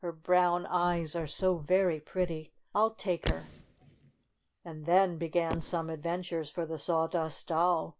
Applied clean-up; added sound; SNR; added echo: none; Fireworks; 11 dB; none.